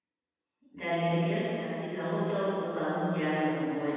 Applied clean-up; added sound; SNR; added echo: none; none; none; reverberation time 2.1 s.